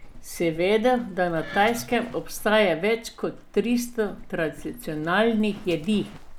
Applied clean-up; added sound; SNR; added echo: none; Livestock, farm animals, working animals + Wood; 16 dB; none.